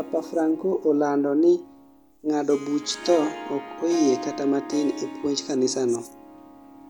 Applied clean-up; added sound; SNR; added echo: none; Harp; 13 dB; none.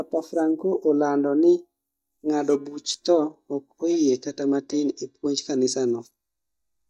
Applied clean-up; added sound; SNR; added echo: neural mask model DeepFilterNet 3.